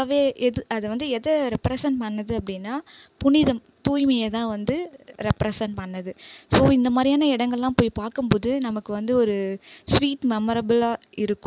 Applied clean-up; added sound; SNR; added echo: none; none; none; none.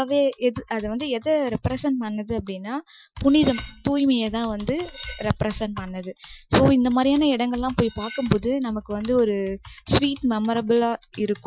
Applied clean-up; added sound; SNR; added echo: classical method Wiener filter.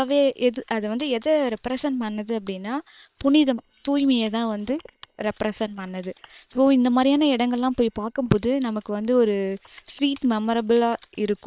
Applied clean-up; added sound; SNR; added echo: neural separator model SepFormer WHAM!.